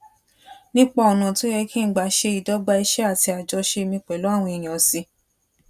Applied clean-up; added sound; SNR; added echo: none; none; none; none.